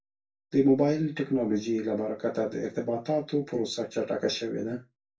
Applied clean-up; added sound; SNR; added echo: none; none; none; reverberation time 0.2 s.